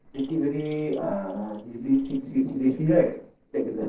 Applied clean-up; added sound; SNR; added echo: neural separator model SepFormer DNS4.